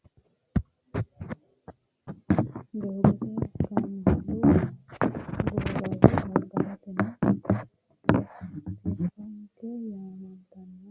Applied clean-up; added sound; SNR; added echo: none; none; none; none.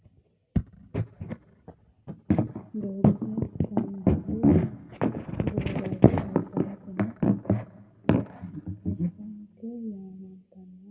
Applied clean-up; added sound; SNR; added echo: none; none; none; reverberation time 1.2 s.